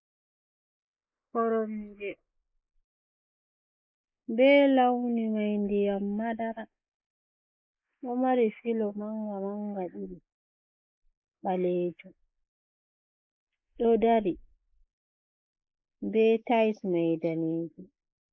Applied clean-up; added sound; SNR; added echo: neural mask model Resemble Enhance denoiser.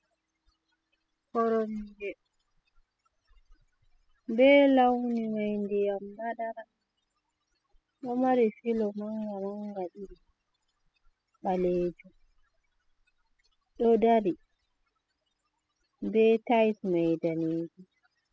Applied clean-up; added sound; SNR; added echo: classical method spectral subtraction.